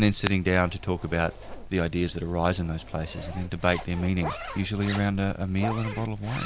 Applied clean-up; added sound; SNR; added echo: none; Crackle + Zipper (clothing); 11 dB; none.